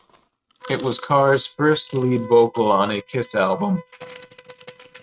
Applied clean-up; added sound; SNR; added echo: neural mask model RNNoise.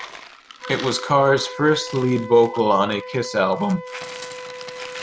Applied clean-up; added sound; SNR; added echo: none; Coin (dropping) + Wind instrument, woodwind instrument; 13 dB; none.